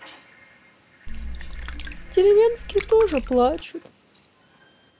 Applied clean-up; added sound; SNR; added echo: none; Water / Liquid; 10 dB; none.